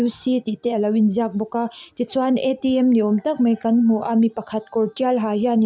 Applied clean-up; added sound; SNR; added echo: none; none; none; none.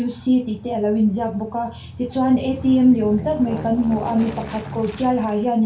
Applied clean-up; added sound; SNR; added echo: none; Aircraft; 14 dB; reverberation time 0.3 s.